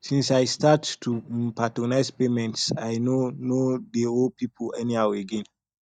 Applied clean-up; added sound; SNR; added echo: neural mask model DeepFilterNet 3.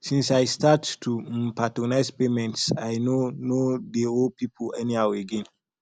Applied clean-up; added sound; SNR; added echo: none; none; none; none.